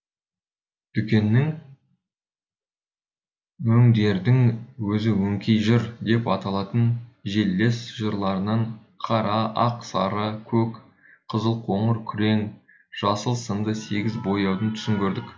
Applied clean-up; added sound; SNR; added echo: none; none; none; none.